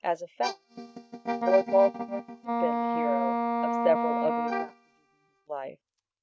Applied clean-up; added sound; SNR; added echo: neural mask model RNNoise.